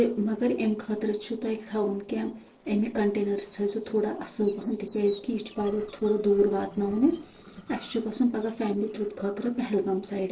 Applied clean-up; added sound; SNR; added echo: neural separator model SepFormer DNS4.